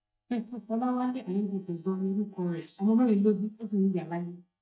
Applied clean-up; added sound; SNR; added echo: neural mask model DeepFilterNet 3.